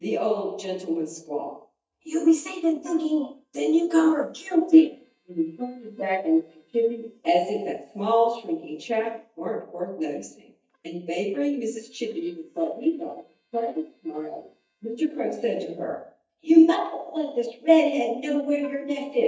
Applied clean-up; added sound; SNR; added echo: neural mask model DeepFilterNet 3.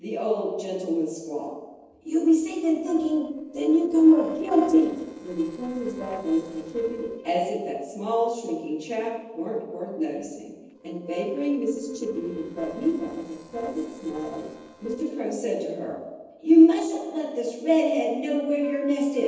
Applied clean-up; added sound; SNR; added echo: neural separator model SepFormer DNS4.